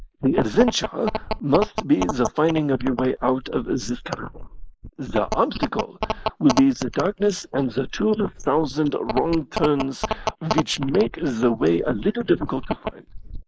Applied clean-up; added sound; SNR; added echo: neural mask model Resemble Enhance denoiser.